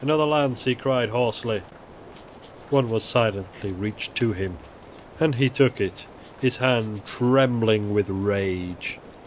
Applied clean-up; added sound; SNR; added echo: none; Rain + Rattle (instrument); 19 dB; none.